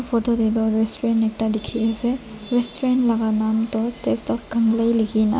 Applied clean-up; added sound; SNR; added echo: none; none; none; none.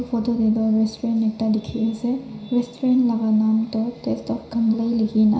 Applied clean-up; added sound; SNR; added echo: none; none; none; reverberation time 0.5 s.